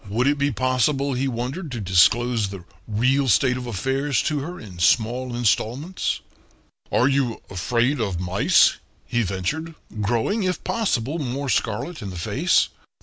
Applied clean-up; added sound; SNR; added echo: none; none; none; none.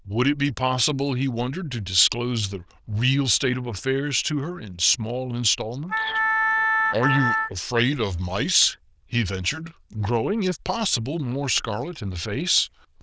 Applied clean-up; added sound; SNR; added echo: neural diffusion model UNIVERSE++.